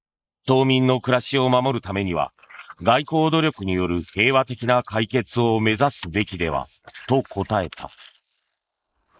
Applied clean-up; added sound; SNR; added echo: neural mask model Resemble Enhance denoiser.